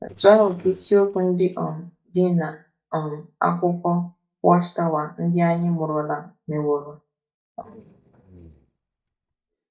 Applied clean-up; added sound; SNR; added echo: neural mask model DeepFilterNet 3.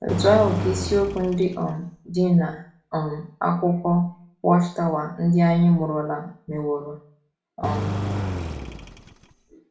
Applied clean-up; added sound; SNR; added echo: none; Engine; 6 dB; reverberation time 0.4 s.